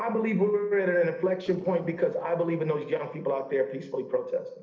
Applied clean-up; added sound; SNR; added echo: neural separator model SepFormer DNS4.